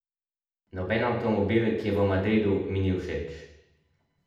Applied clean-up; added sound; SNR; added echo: none; none; none; reverberation time 0.8 s.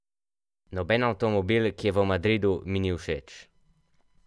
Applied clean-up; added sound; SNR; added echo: none; none; none; none.